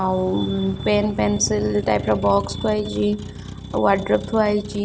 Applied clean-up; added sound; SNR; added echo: none; Motor vehicle (road); 10 dB; none.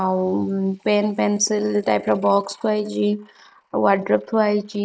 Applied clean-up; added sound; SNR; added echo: neural mask model Resemble Enhance denoiser.